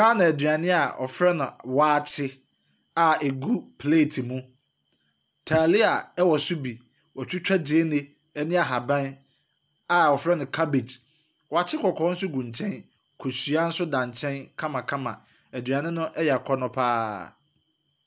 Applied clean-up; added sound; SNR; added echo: none; none; none; none.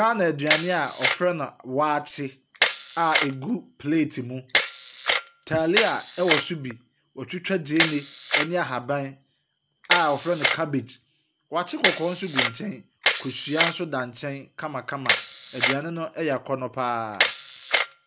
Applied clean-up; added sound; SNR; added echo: none; Camera; 1 dB; none.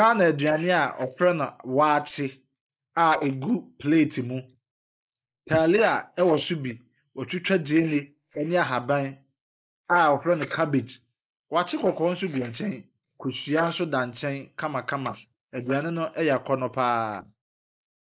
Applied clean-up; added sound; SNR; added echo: neural mask model Resemble Enhance denoiser.